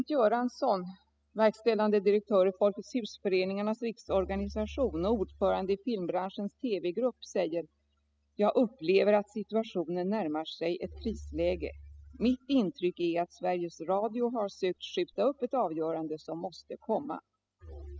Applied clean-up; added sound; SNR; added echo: classical method spectral subtraction.